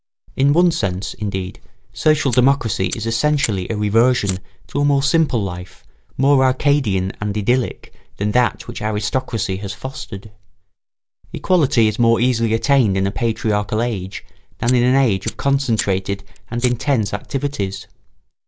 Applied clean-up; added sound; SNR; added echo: none; Fire; 16 dB; none.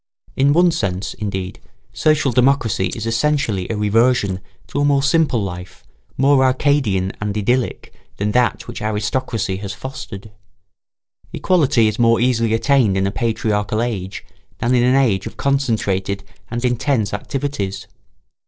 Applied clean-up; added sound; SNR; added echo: neural separator model SepFormer DNS4.